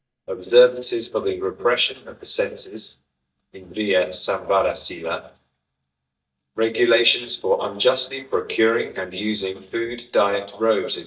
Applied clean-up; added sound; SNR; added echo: neural mask model DeepFilterNet 3.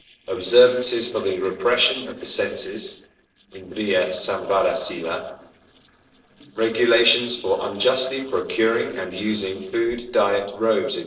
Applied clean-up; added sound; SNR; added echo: neural separator model SepFormer DNS4.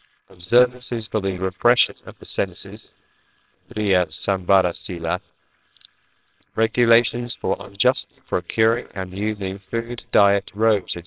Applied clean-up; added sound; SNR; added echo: neural separator model SepFormer WHAMR!.